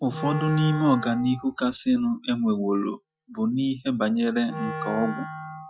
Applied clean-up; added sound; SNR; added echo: classical method Wiener filter.